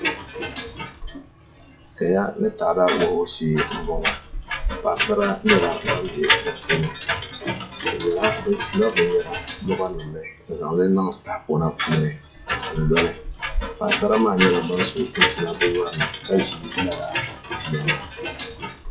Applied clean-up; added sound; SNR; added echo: classical method WPE with log-MMSE.